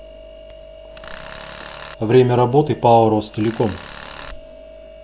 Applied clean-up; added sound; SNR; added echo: none; Tools; 16 dB; none.